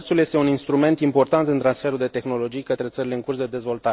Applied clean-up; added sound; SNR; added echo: none; none; none; none.